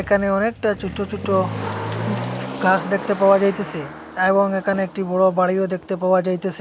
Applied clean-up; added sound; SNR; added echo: none; Motor vehicle (road); 11 dB; none.